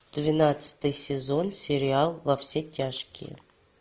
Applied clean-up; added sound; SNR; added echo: none; none; none; none.